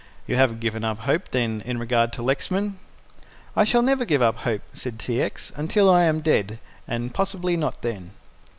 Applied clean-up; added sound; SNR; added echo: none; none; none; none.